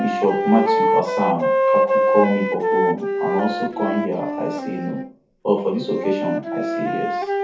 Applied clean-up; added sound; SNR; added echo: none; Wind instrument, woodwind instrument; -2 dB; reverberation time 0.5 s.